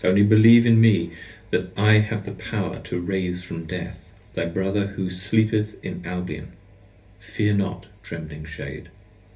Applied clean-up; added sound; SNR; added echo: none; none; none; reverberation time 0.3 s.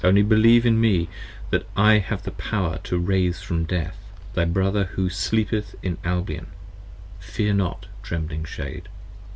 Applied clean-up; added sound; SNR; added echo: none; none; none; none.